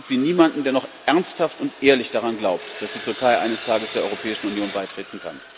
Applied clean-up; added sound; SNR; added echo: none; Sawing; 15 dB; none.